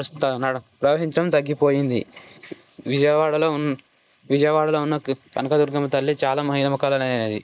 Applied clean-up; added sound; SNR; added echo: neural mask model Resemble Enhance denoiser.